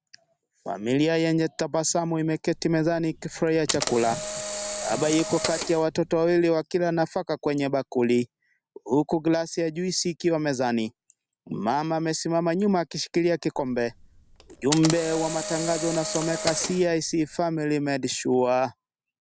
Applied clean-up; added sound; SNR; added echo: none; Camera; 8 dB; none.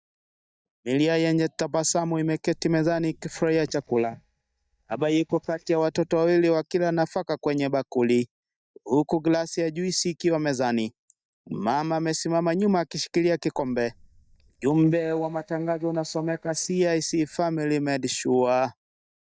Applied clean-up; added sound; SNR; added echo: neural mask model DeepFilterNet 3.